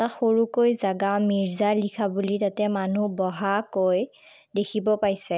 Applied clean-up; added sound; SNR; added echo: none; none; none; none.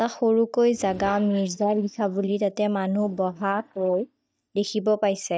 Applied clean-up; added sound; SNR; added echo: neural mask model DeepFilterNet 3.